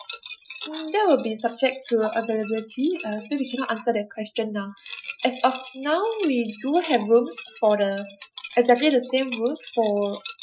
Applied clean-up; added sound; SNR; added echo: classical method Wiener filter.